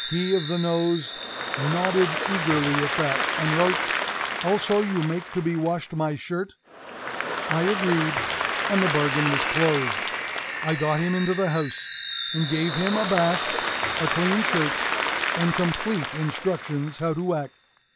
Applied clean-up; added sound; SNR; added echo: none; Chime + Applause / Crowd; -3 dB; none.